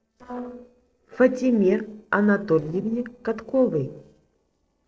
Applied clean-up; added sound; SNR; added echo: neural separator model SepFormer DNS4.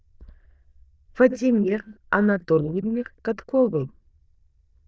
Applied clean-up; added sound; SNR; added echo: neural diffusion model UNIVERSE++.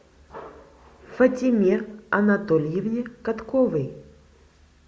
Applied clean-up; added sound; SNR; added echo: none; none; none; none.